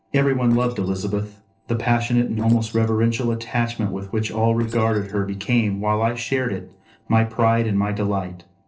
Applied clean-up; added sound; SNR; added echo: neural separator model SepFormer DNS4.